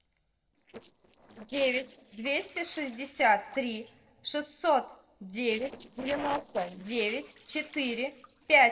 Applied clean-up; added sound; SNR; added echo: neural separator model SepFormer DNS4.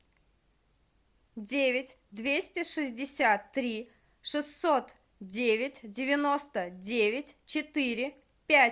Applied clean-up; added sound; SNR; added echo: none; none; none; none.